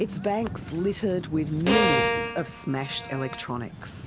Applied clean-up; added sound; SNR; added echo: none; Bowed string instrument; 0 dB; none.